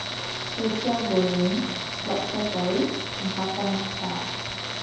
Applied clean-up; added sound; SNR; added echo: none; Tools; 4 dB; reverberation time 0.8 s.